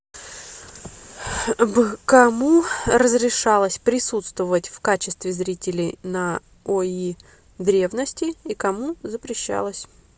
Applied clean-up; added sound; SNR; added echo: none; none; none; none.